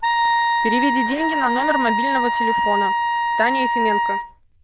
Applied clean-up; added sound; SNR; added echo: neural diffusion model UNIVERSE++.